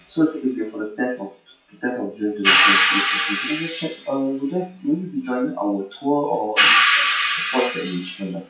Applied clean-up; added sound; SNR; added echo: classical method WPE with log-MMSE.